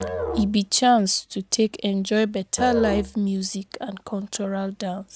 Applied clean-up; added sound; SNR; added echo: none; Musical instrument; 11 dB; none.